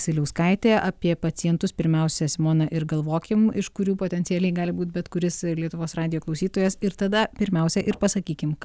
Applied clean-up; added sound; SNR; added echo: none; none; none; none.